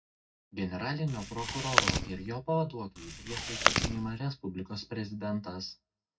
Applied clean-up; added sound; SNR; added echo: none; Chewing, mastication; -5 dB; reverberation time 0.4 s.